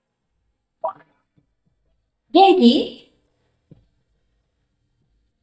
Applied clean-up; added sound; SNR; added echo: neural mask model DeepFilterNet 3.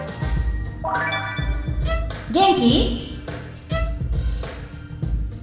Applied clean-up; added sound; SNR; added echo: none; Bowed string instrument; 12 dB; reverberation time 1.1 s.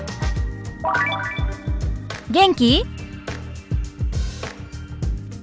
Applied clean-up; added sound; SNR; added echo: none; none; none; none.